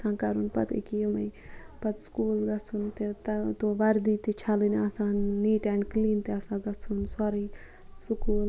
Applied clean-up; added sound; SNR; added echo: none; none; none; none.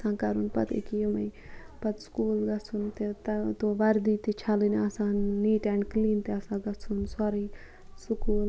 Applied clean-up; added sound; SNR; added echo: none; Meow; 16 dB; none.